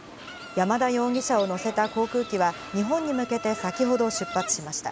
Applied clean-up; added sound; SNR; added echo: none; Insect; 14 dB; none.